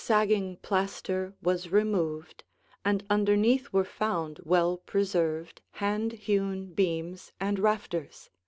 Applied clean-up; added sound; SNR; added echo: none; none; none; none.